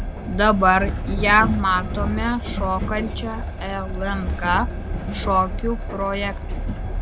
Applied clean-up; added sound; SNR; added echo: none; Train; 3 dB; none.